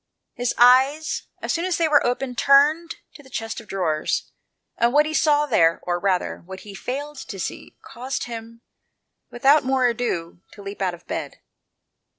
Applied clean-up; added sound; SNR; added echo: neural separator model SepFormer DNS4.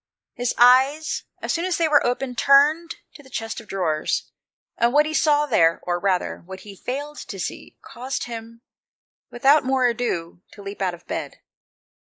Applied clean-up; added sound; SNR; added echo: neural mask model Resemble Enhance denoiser.